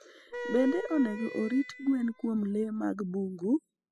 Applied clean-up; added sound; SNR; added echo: classical method spectral subtraction.